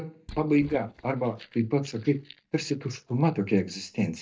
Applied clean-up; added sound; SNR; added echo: neural mask model DeepFilterNet 3.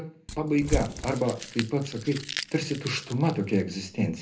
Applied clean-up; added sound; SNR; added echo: none; Crumpling, crinkling / Crushing; 8 dB; reverberation time 0.3 s.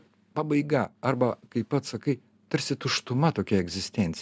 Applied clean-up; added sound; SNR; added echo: none; none; none; none.